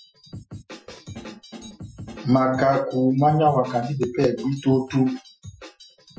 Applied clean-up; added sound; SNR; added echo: classical method Wiener filter.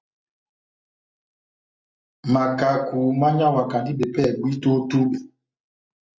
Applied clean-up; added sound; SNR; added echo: none; none; none; none.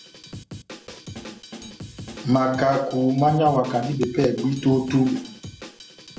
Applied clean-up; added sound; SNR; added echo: none; Drum kit; 16 dB; none.